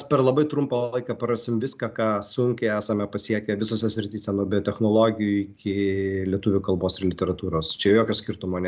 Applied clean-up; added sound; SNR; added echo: none; none; none; none.